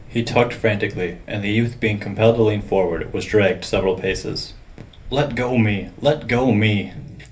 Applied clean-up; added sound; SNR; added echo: none; Waves, surf; 19 dB; reverberation time 0.3 s.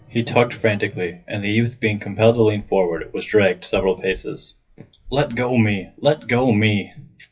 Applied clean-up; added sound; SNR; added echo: classical method WPE with log-MMSE.